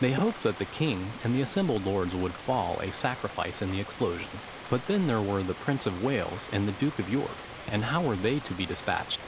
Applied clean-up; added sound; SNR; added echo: none; Rain; 12 dB; none.